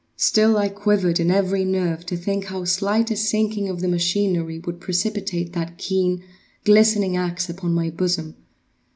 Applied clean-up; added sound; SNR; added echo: none; none; none; none.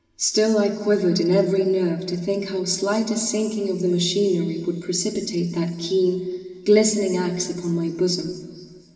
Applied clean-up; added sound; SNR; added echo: none; none; none; reverberation time 2.0 s.